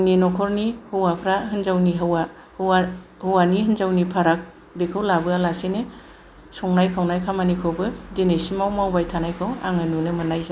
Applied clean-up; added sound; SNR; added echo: none; none; none; none.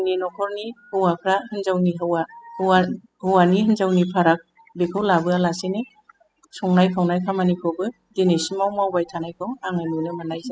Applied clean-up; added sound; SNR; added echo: classical method spectral subtraction.